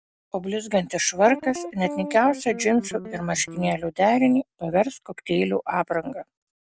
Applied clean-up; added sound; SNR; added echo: none; Guitar; 12 dB; none.